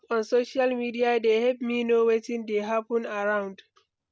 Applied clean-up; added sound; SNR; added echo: none; none; none; none.